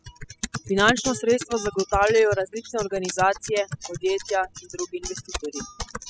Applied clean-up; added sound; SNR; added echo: classical method spectral subtraction.